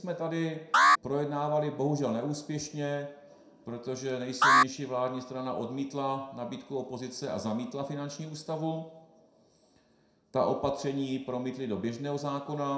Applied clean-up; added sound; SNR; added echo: none; Alarm; -5 dB; reverberation time 0.6 s.